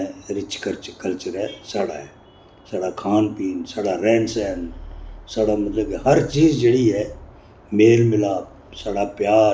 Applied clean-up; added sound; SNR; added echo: none; none; none; none.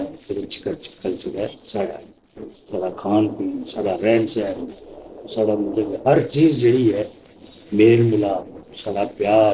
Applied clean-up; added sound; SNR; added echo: neural separator model SepFormer DNS4.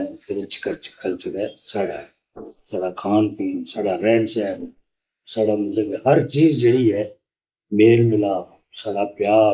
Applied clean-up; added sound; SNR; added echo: neural mask model Resemble Enhance denoiser.